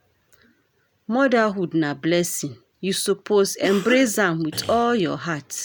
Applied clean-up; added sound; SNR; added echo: none; Cough; 13 dB; none.